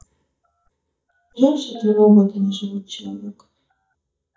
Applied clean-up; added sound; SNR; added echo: neural mask model DeepFilterNet 3.